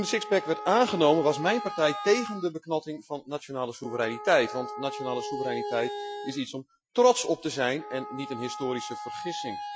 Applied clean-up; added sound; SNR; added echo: classical method Wiener filter.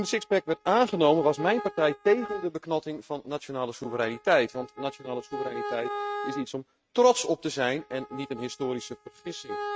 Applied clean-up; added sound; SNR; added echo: neural mask model RNNoise.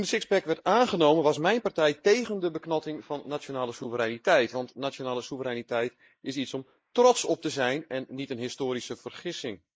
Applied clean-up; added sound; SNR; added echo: neural mask model Resemble Enhance denoiser.